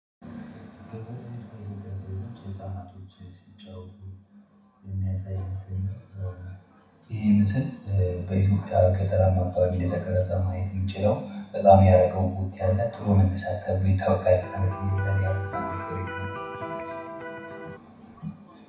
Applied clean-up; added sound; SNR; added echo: none; Electric guitar; 10 dB; reverberation time 0.6 s.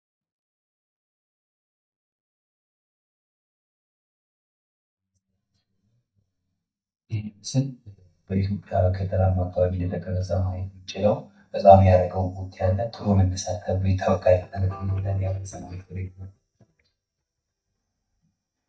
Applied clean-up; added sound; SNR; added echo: neural mask model DeepFilterNet 3.